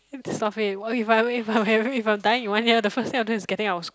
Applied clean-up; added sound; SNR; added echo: none; none; none; none.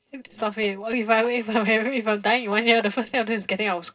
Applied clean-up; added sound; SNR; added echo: neural separator model SepFormer DNS4.